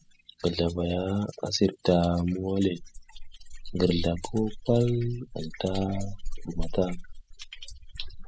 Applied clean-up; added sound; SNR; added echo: classical method spectral subtraction.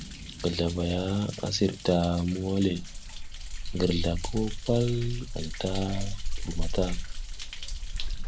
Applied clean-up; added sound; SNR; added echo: none; Thunder; 3 dB; none.